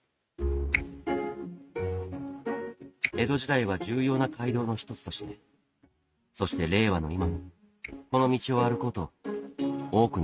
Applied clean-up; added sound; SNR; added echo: neural mask model RNNoise.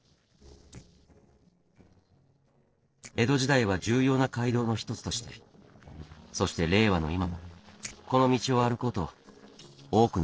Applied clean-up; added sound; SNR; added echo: neural separator model SepFormer DNS4.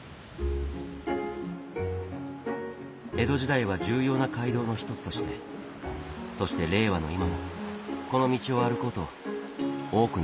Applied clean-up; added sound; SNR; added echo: none; none; none; none.